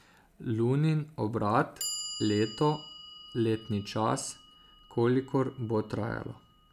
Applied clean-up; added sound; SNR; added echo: none; Clock; 15 dB; none.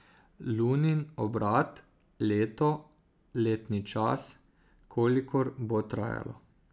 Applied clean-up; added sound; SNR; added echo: none; none; none; none.